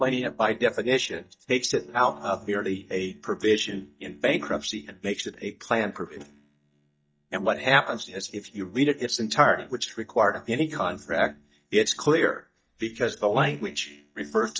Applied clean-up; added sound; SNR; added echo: neural mask model DeepFilterNet 3.